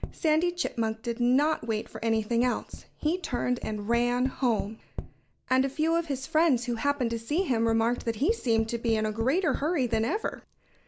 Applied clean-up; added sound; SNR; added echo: none; Tap; 14 dB; none.